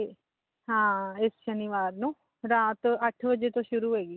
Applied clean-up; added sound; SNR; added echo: none; none; none; none.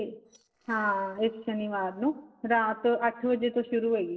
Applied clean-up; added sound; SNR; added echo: neural separator model SepFormer DNS4.